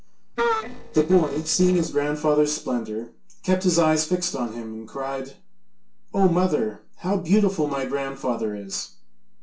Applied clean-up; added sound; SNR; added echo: neural separator model SepFormer DNS4.